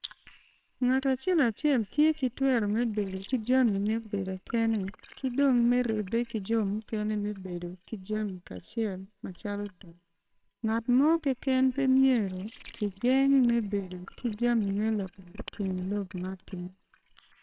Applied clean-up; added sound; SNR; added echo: neural separator model SepFormer WHAMR!.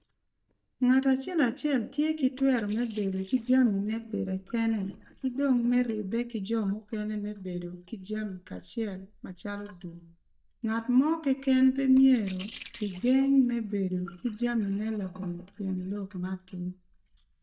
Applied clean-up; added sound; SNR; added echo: neural mask model DeepFilterNet 3.